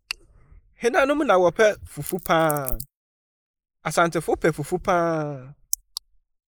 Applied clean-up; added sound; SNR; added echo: neural mask model Resemble Enhance denoiser.